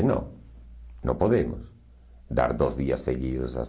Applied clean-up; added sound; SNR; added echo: none; none; none; none.